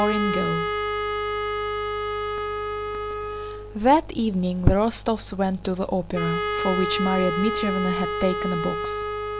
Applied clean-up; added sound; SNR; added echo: none; Wind instrument, woodwind instrument; 3 dB; none.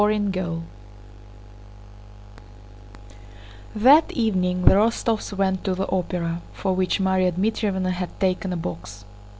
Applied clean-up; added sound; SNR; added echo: none; none; none; none.